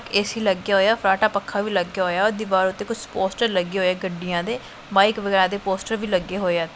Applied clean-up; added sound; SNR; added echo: none; none; none; none.